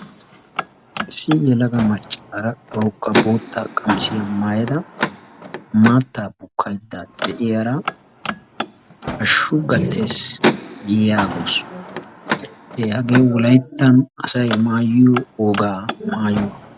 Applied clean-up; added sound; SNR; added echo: none; Car; 8 dB; none.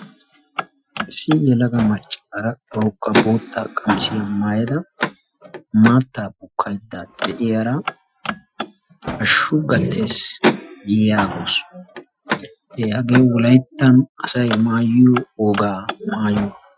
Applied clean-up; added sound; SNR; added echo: classical method Wiener filter.